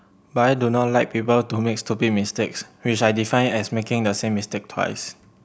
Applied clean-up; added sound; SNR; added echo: none; none; none; none.